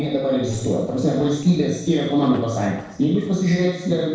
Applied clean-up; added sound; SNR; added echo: neural separator model SepFormer DNS4.